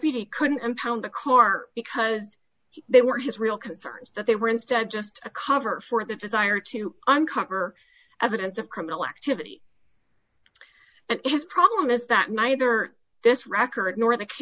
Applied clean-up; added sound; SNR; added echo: none; none; none; none.